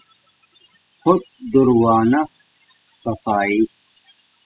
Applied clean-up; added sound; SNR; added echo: classical method spectral subtraction.